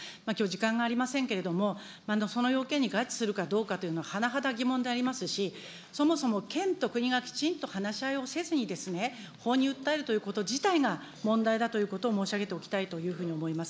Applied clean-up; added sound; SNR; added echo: none; none; none; none.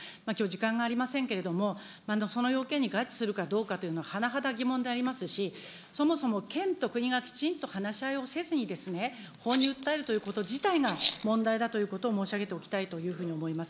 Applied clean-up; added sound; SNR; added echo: neural mask model Resemble Enhance denoiser.